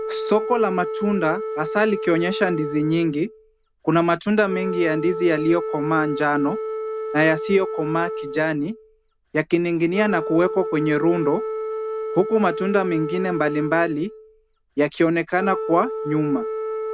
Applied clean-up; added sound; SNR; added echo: none; Wind instrument, woodwind instrument; 7 dB; none.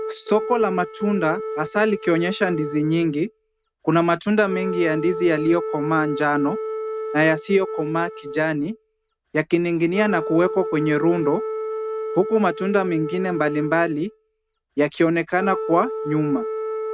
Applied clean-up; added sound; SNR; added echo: neural mask model RNNoise.